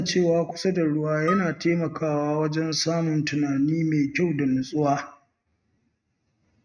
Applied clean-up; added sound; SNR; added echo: neural mask model RNNoise.